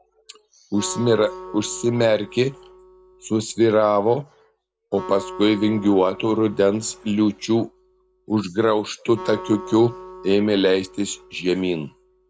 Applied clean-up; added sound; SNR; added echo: none; Acoustic guitar; 18 dB; none.